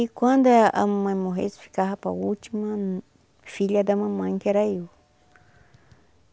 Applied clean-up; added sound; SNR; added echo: none; none; none; none.